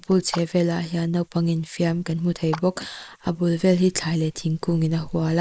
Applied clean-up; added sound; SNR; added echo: neural mask model Resemble Enhance denoiser.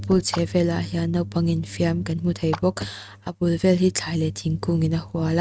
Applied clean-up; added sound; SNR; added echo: neural mask model RNNoise.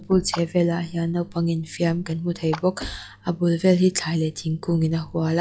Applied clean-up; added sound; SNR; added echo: classical method log-MMSE.